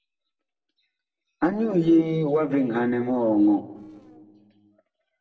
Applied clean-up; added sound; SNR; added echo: neural separator model SepFormer DNS4.